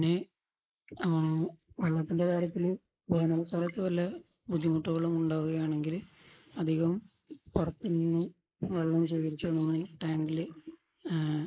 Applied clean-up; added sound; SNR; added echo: neural mask model Resemble Enhance denoiser.